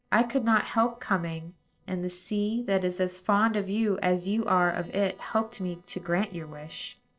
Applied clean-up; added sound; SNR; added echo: neural separator model SepFormer DNS4.